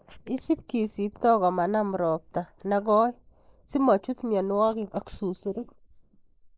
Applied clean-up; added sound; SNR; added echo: neural mask model Resemble Enhance denoiser.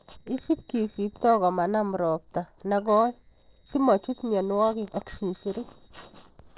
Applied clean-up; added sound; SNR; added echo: neural separator model SepFormer DNS4.